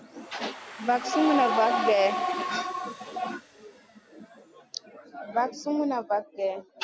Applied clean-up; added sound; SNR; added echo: none; Domestic sounds, home sounds; 18 dB; none.